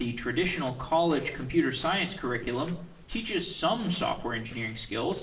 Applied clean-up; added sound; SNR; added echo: neural separator model SepFormer DNS4.